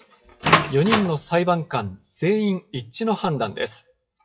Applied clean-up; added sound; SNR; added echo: classical method WPE with log-MMSE.